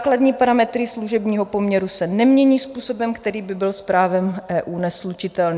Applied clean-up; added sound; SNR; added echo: none; none; none; none.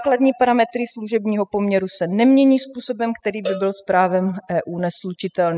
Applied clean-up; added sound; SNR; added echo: classical method spectral subtraction.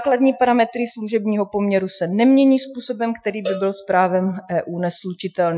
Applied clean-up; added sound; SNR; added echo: classical method Wiener filter.